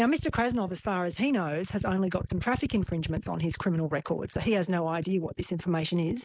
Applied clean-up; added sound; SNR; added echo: neural mask model Resemble Enhance denoiser.